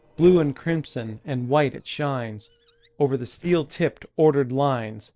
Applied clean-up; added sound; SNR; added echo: neural separator model SepFormer DNS4.